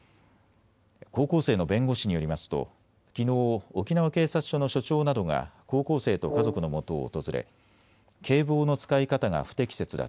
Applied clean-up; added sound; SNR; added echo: none; Brass instrument; 6 dB; none.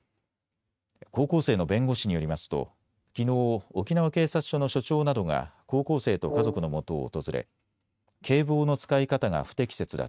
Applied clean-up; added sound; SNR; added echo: neural mask model RNNoise.